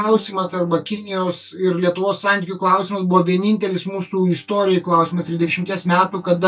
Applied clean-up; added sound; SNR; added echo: neural mask model DeepFilterNet 3.